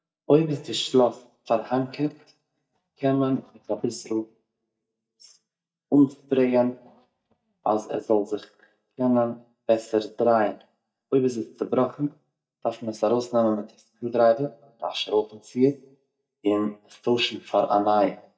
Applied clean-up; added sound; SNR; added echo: neural mask model DeepFilterNet 3.